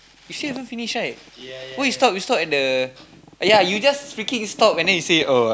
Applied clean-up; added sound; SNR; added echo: none; none; none; none.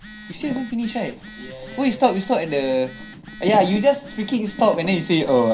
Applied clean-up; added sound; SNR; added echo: none; Telephone; 19 dB; reverberation time 0.3 s.